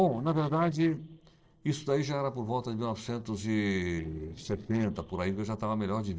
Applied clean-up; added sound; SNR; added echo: neural separator model SepFormer DNS4.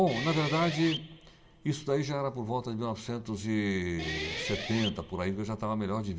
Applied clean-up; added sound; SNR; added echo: none; Guitar; 8 dB; reverberation time 0.3 s.